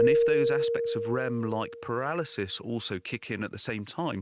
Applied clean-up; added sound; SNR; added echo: none; Keyboard (musical); -2 dB; none.